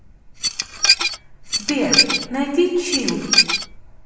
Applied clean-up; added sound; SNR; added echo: none; Dishes, pots, and pans / Glass; -4 dB; reverberation time 1.0 s.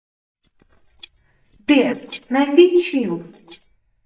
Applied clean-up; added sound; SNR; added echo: neural mask model DeepFilterNet 3.